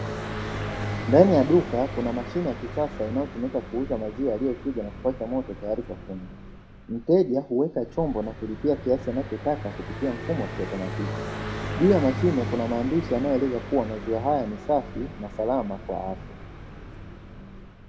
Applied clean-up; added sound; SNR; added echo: none; Car passing by; 8 dB; reverberation time 1.2 s.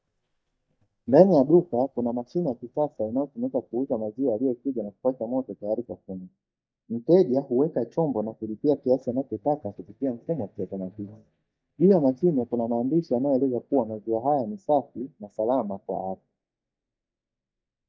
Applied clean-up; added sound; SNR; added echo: neural mask model DeepFilterNet 3.